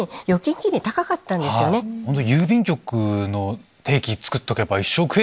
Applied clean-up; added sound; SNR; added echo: none; none; none; none.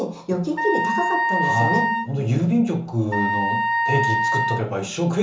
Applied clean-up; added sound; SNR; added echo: none; Wind instrument, woodwind instrument; 0 dB; reverberation time 0.8 s.